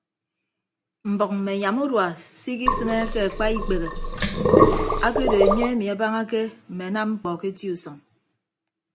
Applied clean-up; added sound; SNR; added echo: none; Sink (filling or washing); -5 dB; none.